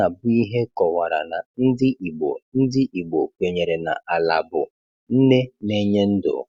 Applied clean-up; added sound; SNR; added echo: none; none; none; none.